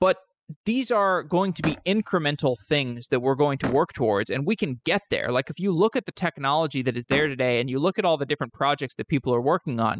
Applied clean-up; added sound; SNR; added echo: classical method spectral subtraction.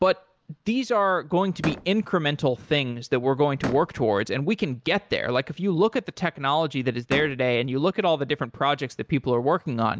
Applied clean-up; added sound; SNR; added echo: none; Slam; 12 dB; none.